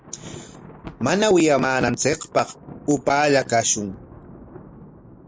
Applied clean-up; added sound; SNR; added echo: none; Thunder; 19 dB; none.